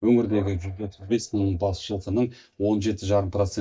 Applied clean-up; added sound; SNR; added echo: neural mask model DeepFilterNet 3.